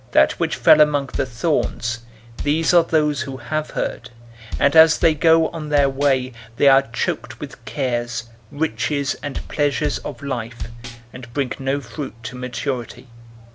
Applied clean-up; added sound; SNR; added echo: none; Bass drum; 9 dB; none.